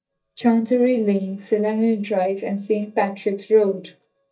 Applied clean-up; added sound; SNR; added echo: neural mask model DeepFilterNet 3.